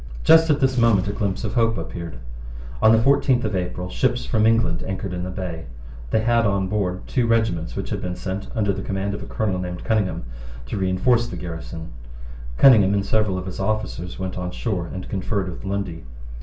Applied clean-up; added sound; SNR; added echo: none; Boom; 16 dB; reverberation time 0.3 s.